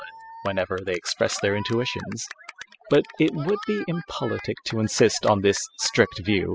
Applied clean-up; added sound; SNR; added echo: classical method spectral subtraction.